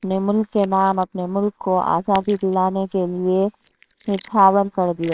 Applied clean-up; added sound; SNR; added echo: neural separator model SepFormer WHAMR!.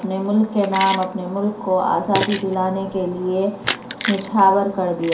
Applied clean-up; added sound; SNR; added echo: none; Keys jangling; 12 dB; reverberation time 0.5 s.